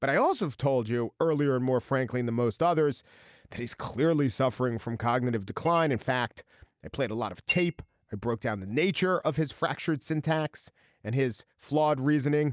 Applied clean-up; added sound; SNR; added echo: neural mask model DeepFilterNet 3.